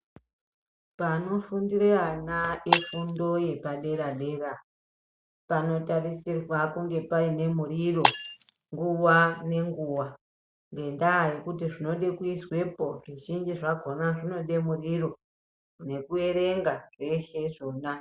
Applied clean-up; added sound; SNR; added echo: none; Shatter; 6 dB; none.